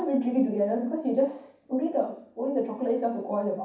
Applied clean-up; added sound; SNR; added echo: none; none; none; reverberation time 0.6 s.